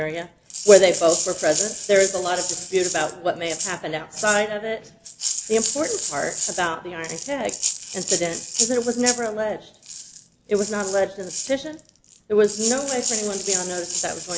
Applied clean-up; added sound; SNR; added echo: none; Rattle (instrument); 5 dB; none.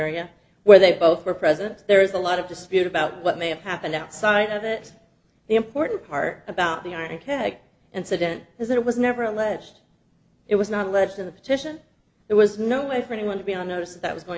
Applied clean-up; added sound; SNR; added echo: none; none; none; none.